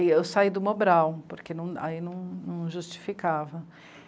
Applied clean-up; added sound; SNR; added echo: none; none; none; none.